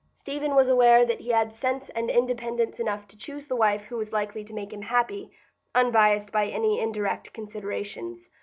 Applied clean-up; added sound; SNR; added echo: none; none; none; none.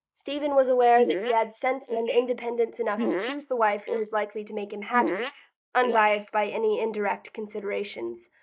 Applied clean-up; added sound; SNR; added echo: neural mask model Resemble Enhance denoiser.